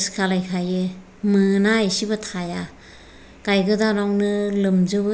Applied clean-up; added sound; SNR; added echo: none; none; none; none.